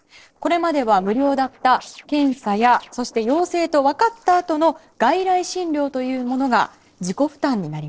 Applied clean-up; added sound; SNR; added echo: neural separator model SepFormer DNS4.